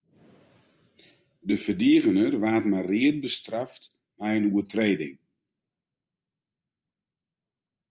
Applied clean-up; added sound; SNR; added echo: none; none; none; none.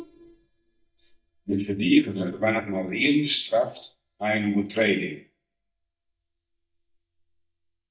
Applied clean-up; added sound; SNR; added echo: neural mask model DeepFilterNet 3.